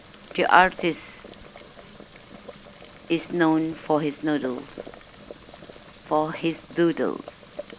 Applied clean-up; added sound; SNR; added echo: none; Boiling; 17 dB; none.